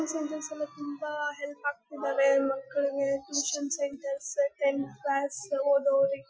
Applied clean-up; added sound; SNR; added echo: classical method Wiener filter.